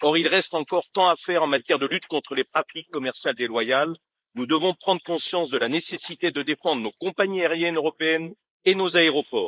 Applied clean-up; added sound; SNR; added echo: neural mask model Resemble Enhance denoiser.